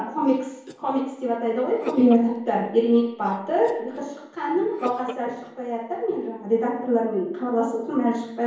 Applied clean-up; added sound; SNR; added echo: none; Cough; 16 dB; reverberation time 1.0 s.